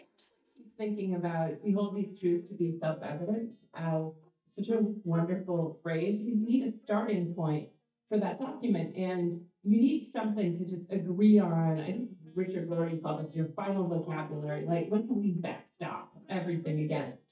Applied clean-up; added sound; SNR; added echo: neural mask model DeepFilterNet 3.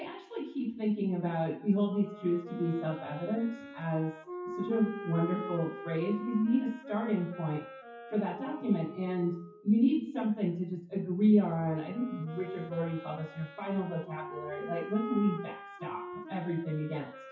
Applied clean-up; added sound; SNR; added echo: classical method WPE with log-MMSE.